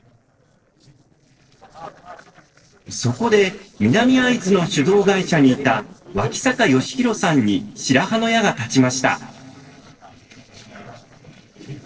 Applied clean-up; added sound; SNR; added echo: neural separator model SepFormer DNS4.